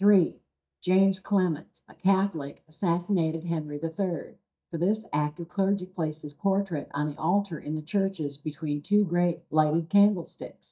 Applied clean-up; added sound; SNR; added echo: neural mask model DeepFilterNet 3.